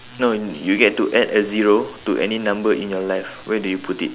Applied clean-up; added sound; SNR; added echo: none; none; none; none.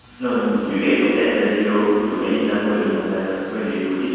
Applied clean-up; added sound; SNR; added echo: none; none; none; reverberation time 2.1 s.